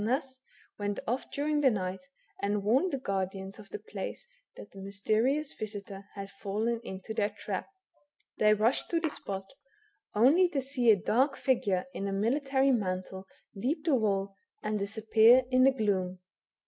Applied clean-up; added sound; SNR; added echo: none; Glass; 19 dB; none.